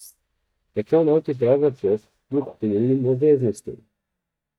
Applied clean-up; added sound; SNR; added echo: neural mask model DeepFilterNet 3.